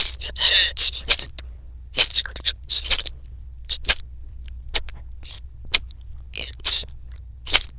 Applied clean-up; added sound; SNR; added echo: neural diffusion model UNIVERSE++.